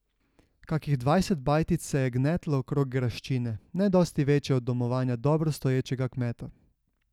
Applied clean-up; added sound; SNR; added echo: none; none; none; none.